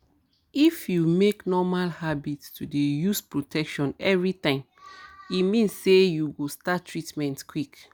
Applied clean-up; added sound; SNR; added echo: none; none; none; none.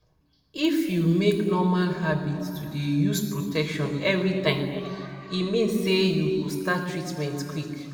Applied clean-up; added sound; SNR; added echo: none; none; none; reverberation time 2.3 s.